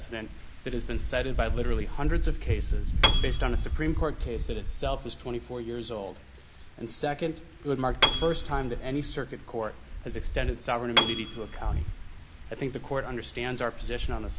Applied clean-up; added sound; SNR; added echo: none; Piano + Wind; -3 dB; none.